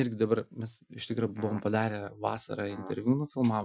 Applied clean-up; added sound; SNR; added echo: classical method Wiener filter.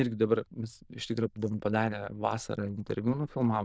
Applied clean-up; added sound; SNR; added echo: neural diffusion model UNIVERSE++.